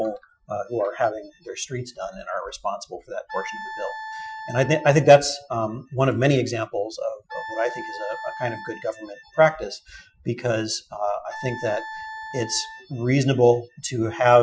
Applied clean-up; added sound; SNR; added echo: classical method Wiener filter.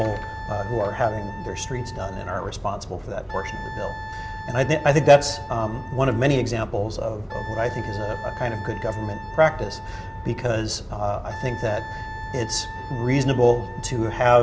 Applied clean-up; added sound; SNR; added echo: none; Wind instrument, woodwind instrument; 14 dB; none.